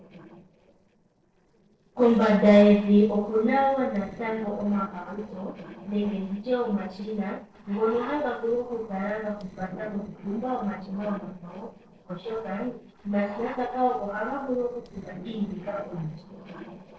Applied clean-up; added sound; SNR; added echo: neural separator model SepFormer DNS4.